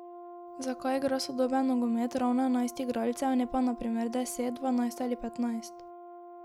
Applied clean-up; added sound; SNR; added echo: none; Brass instrument; 15 dB; none.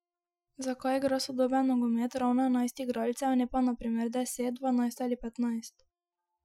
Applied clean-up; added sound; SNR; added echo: classical method Wiener filter.